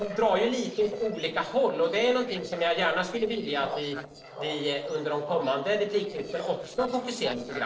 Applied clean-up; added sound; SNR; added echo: neural separator model SepFormer DNS4.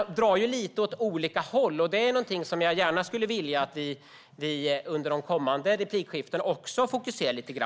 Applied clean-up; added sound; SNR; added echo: none; none; none; none.